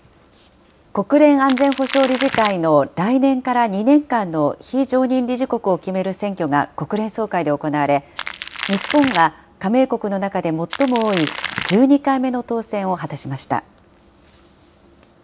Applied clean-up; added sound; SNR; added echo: none; Crackle; 8 dB; none.